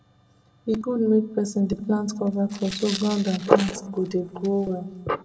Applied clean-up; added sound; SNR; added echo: none; Tearing; 15 dB; reverberation time 1.0 s.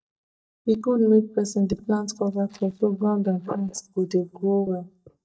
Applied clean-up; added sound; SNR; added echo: neural mask model DeepFilterNet 3.